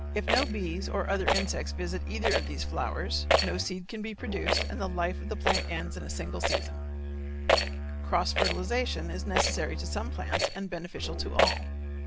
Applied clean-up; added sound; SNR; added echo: none; Musical instrument + Rattle; -4 dB; none.